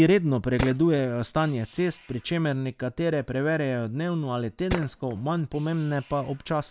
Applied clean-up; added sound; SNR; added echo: none; Tools; 12 dB; none.